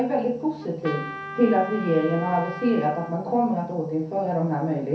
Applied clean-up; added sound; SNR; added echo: none; Trumpet; 13 dB; reverberation time 0.6 s.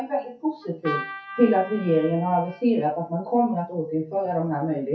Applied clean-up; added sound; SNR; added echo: classical method WPE with log-MMSE.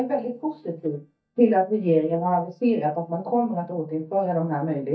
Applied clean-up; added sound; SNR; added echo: neural mask model DeepFilterNet 3.